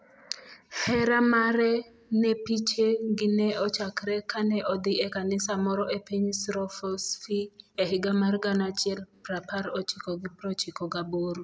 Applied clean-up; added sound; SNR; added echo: none; none; none; none.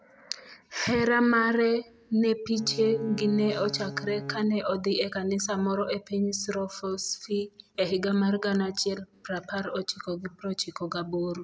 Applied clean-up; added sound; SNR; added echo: none; Bowed string instrument; 12 dB; none.